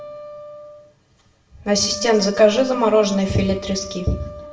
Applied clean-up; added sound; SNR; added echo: none; Wind instrument, woodwind instrument; 14 dB; reverberation time 0.6 s.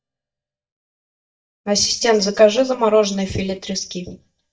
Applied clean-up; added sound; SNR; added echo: neural mask model DeepFilterNet 3.